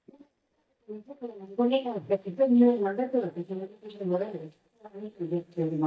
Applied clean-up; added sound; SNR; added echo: neural mask model DeepFilterNet 3.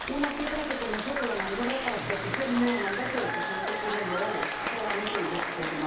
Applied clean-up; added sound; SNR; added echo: none; Applause / Crowd; -1 dB; reverberation time 0.6 s.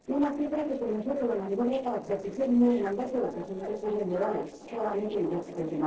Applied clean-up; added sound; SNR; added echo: neural separator model SepFormer DNS4.